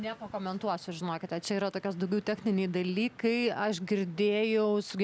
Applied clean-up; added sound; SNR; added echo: none; none; none; none.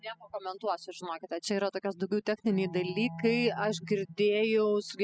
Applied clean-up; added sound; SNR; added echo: classical method spectral subtraction.